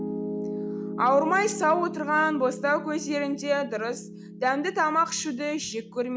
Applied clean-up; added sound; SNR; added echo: none; Piano; 9 dB; none.